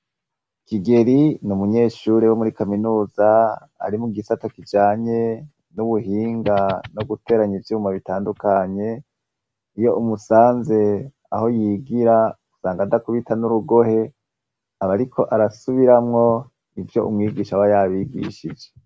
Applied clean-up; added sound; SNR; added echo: none; none; none; none.